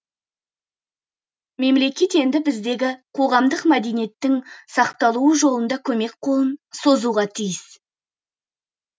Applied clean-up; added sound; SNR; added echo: none; none; none; none.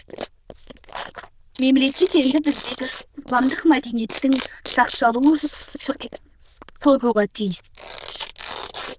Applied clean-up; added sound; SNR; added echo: neural diffusion model UNIVERSE++.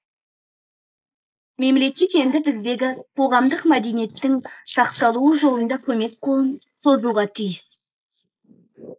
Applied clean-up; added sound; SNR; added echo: neural mask model Resemble Enhance denoiser.